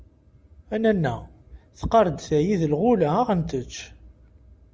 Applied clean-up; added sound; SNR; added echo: none; none; none; none.